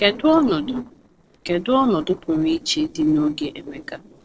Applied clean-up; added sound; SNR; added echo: neural separator model SepFormer DNS4.